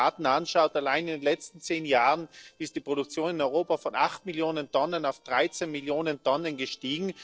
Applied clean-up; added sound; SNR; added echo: neural separator model SepFormer DNS4.